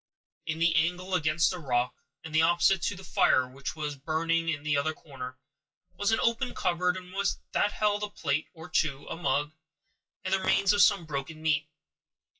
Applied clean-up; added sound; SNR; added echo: classical method WPE with log-MMSE.